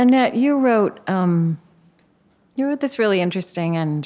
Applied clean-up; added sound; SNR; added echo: none; none; none; none.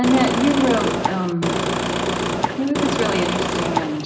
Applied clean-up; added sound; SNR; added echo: none; Engine / Car; 0 dB; reverberation time 0.8 s.